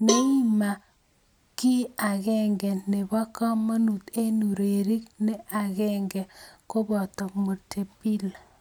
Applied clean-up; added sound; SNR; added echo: none; Cowbell; 7 dB; none.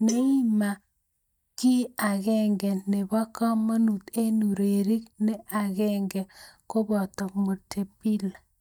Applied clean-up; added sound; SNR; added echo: neural mask model DeepFilterNet 3.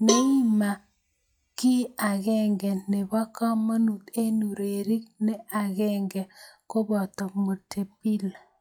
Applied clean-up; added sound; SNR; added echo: classical method log-MMSE.